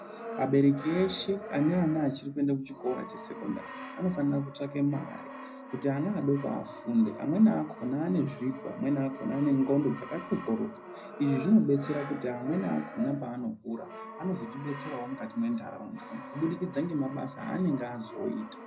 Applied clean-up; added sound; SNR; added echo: none; Brass instrument; 13 dB; reverberation time 0.4 s.